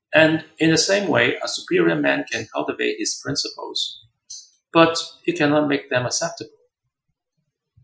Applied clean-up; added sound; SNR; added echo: classical method Wiener filter.